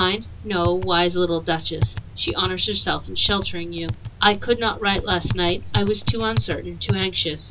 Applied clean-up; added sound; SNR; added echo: none; Typing; 6 dB; reverberation time 0.2 s.